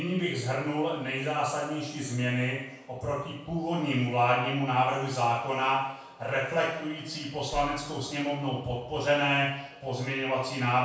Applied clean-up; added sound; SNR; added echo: none; Bass drum; 16 dB; reverberation time 0.7 s.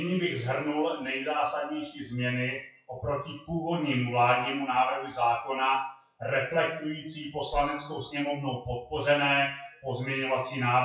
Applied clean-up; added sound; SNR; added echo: classical method WPE with log-MMSE.